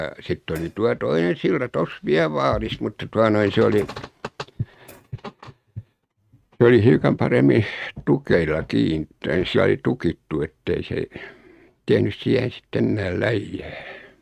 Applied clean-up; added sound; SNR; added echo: neural mask model RNNoise.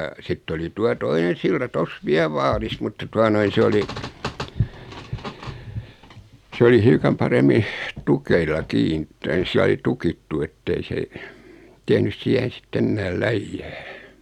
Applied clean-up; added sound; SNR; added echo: none; none; none; none.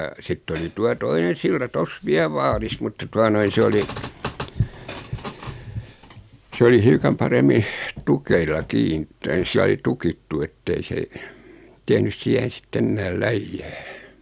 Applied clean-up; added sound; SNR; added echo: none; Hi-hat; 12 dB; none.